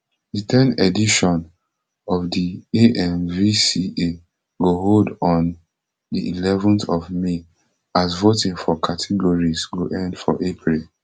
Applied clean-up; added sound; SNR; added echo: none; none; none; none.